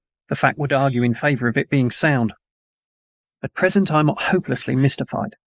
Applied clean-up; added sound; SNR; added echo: neural mask model Resemble Enhance denoiser.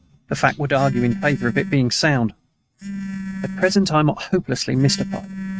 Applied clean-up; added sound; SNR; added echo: neural mask model RNNoise.